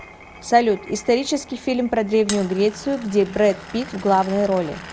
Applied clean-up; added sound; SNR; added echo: none; Glass; 17 dB; none.